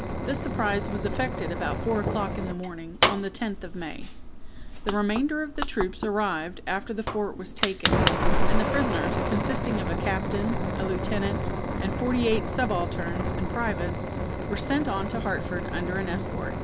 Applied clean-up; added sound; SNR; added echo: none; Fire; -2 dB; none.